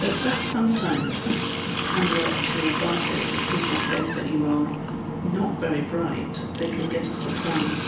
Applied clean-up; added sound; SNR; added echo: none; Water tap, faucet; 0 dB; reverberation time 0.5 s.